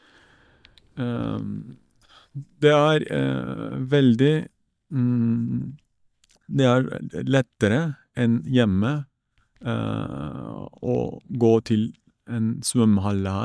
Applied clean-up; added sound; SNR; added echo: neural mask model DeepFilterNet 3.